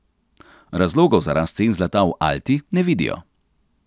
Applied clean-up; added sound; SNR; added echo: none; none; none; none.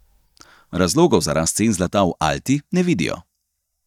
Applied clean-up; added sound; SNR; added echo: neural mask model DeepFilterNet 3.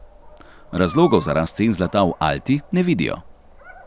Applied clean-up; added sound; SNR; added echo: none; Meow + Dog; 19 dB; none.